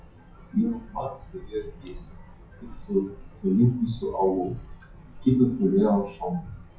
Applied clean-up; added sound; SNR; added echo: classical method WPE with log-MMSE.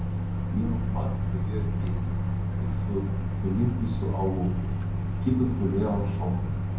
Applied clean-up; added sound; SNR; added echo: none; Microwave oven; -4 dB; reverberation time 0.9 s.